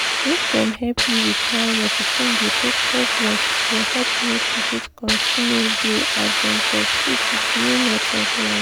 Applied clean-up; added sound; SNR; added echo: none; Hiss; -5 dB; none.